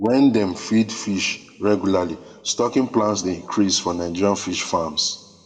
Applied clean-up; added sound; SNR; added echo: none; none; none; reverberation time 1.8 s.